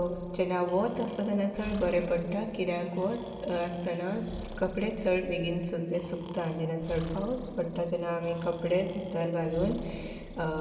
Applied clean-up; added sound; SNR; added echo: none; Breathing; 15 dB; reverberation time 2.7 s.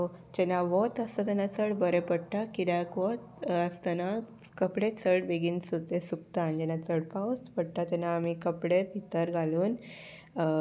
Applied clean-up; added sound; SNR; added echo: none; none; none; none.